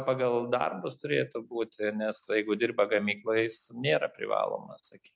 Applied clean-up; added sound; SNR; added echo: none; none; none; none.